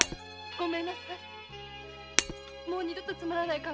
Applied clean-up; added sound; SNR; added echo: none; Shatter; 0 dB; none.